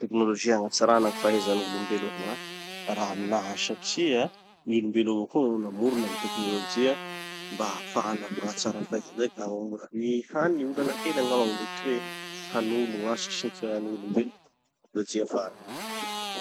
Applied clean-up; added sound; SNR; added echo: none; Motorcycle; 11 dB; none.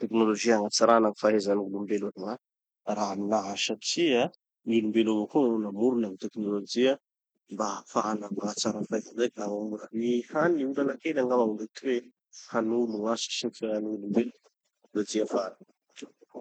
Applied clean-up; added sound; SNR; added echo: none; none; none; none.